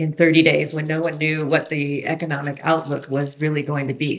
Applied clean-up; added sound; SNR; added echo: neural mask model DeepFilterNet 3.